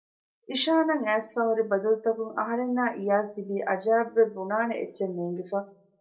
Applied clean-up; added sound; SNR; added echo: none; none; none; reverberation time 0.2 s.